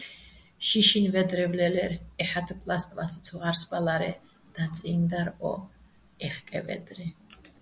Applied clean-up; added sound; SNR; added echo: none; none; none; none.